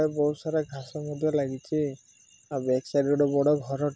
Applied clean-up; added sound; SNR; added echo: none; none; none; none.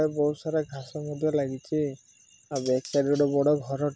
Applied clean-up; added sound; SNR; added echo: none; Cutlery, silverware; 19 dB; none.